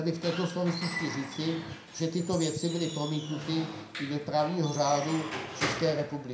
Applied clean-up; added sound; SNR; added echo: none; Squeak / Wood; 8 dB; reverberation time 0.4 s.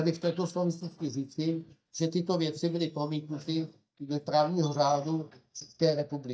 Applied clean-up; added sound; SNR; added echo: neural mask model DeepFilterNet 3.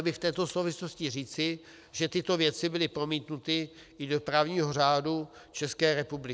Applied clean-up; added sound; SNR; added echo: none; none; none; none.